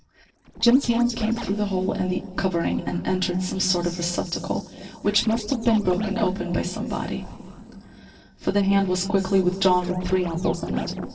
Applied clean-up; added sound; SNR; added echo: neural separator model SepFormer DNS4.